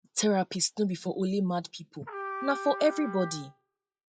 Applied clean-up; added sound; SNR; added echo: classical method log-MMSE.